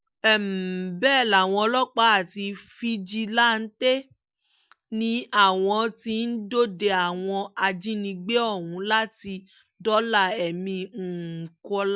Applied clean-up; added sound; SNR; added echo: none; none; none; none.